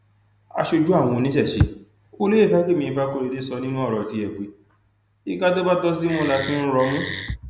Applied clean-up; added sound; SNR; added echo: none; Wood; 10 dB; none.